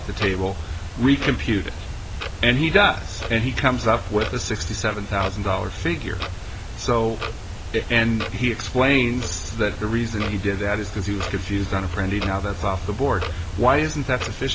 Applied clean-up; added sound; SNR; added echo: none; Clock; 8 dB; none.